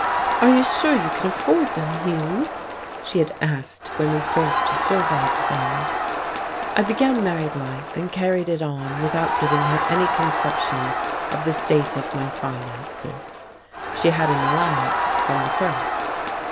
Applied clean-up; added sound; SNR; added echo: none; Crowd; 0 dB; none.